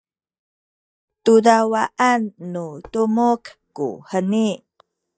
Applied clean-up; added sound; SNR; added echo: neural mask model DeepFilterNet 3.